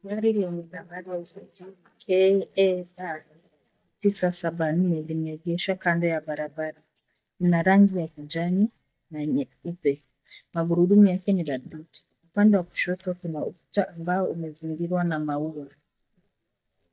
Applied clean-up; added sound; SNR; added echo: neural mask model DeepFilterNet 3.